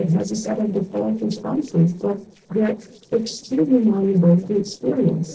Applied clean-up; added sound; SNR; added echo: neural separator model SepFormer DNS4.